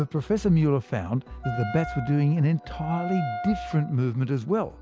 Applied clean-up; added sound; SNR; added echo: none; Wind instrument, woodwind instrument; 10 dB; none.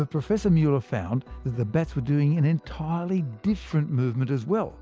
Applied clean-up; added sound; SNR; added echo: none; none; none; none.